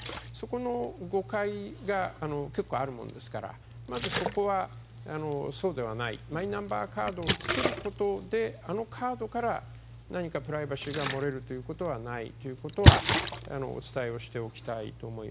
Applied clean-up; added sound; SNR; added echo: none; Splash, splatter; 0 dB; none.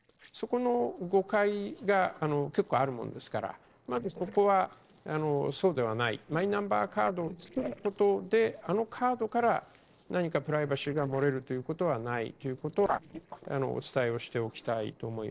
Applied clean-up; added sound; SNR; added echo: neural separator model SepFormer DNS4.